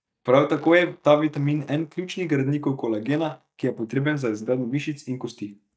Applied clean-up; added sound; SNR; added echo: neural mask model DeepFilterNet 3.